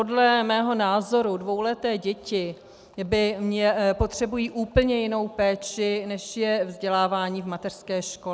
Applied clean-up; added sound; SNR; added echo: none; none; none; none.